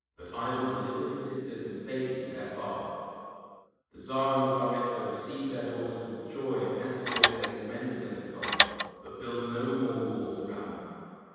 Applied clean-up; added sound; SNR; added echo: none; Tools; -5 dB; reverberation time 2.1 s.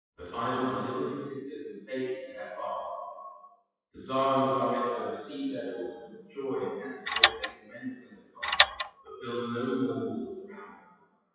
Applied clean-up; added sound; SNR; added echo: classical method WPE with log-MMSE.